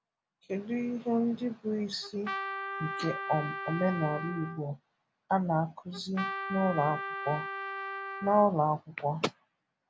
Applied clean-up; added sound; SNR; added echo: none; Trumpet; 6 dB; none.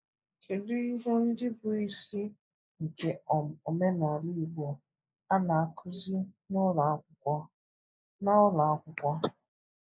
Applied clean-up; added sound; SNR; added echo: neural mask model Resemble Enhance denoiser.